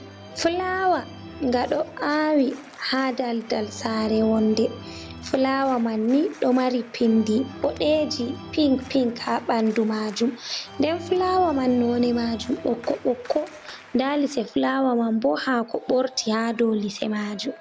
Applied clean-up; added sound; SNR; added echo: none; Organ; 18 dB; none.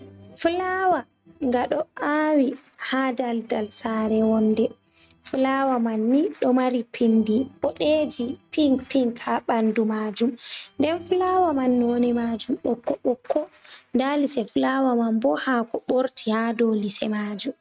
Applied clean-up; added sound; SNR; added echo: neural mask model RNNoise.